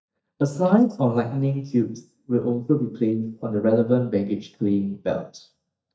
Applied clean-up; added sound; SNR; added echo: neural mask model DeepFilterNet 3.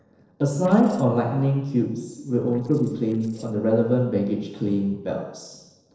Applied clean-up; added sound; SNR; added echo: neural separator model SepFormer DNS4.